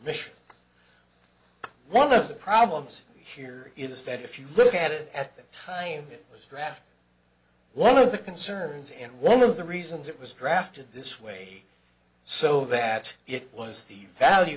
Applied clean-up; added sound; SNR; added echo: none; none; none; none.